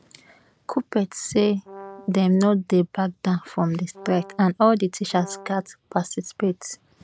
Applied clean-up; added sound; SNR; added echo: none; Brass instrument; 19 dB; none.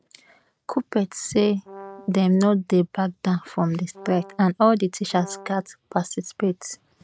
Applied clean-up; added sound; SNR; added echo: neural mask model RNNoise.